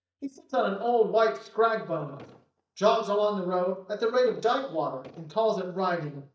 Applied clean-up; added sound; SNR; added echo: neural mask model DeepFilterNet 3.